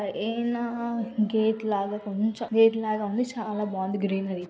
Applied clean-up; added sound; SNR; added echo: none; none; none; none.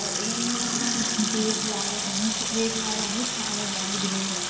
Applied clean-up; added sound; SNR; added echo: none; Sink (filling or washing) / Water tap, faucet; -3 dB; reverberation time 1.6 s.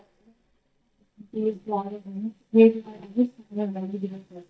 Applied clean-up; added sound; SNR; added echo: neural mask model DeepFilterNet 3.